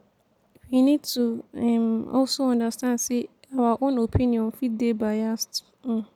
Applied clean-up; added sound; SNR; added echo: none; none; none; none.